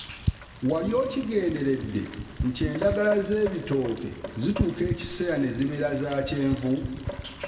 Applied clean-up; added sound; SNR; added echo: none; Rain; 8 dB; reverberation time 1.6 s.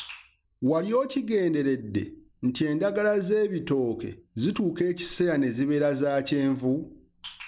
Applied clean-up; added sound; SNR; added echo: none; none; none; none.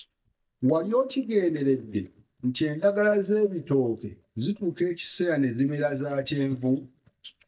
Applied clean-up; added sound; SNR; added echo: neural mask model DeepFilterNet 3.